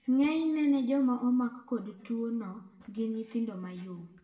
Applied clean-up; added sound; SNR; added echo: none; none; none; reverberation time 0.6 s.